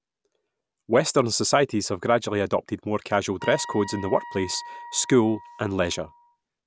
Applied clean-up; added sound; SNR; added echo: none; Wind instrument, woodwind instrument; 15 dB; none.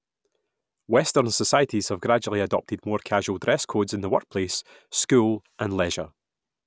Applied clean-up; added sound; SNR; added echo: none; none; none; none.